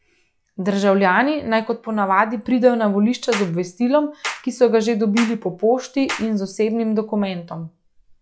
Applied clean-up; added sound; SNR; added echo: classical method log-MMSE.